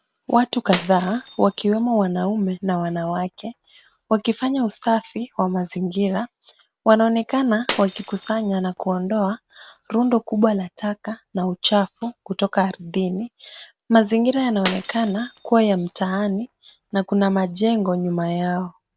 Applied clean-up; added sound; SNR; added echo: none; Shatter; 16 dB; none.